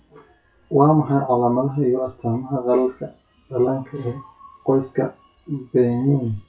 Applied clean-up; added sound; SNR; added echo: classical method WPE with log-MMSE.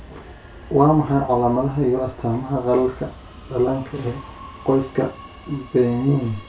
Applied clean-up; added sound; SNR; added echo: none; Subway, metro, underground; 18 dB; reverberation time 0.3 s.